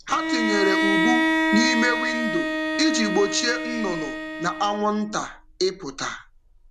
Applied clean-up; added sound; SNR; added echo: none; Bowed string instrument; 0 dB; none.